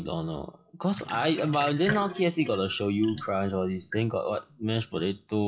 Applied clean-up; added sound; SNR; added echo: classical method WPE with log-MMSE.